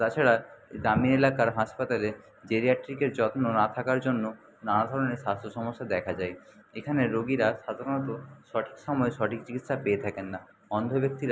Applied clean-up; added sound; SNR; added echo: none; none; none; none.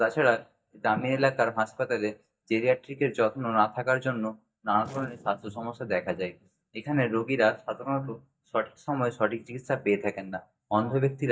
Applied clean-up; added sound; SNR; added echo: neural mask model DeepFilterNet 3.